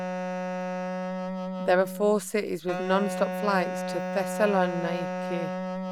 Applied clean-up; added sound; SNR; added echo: none; Wind instrument, woodwind instrument; 3 dB; none.